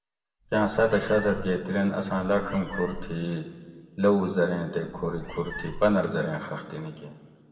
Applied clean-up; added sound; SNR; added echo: none; Meow; 14 dB; reverberation time 1.8 s.